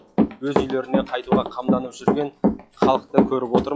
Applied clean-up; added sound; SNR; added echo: classical method log-MMSE.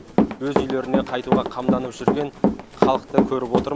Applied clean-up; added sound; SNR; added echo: none; Run; -4 dB; none.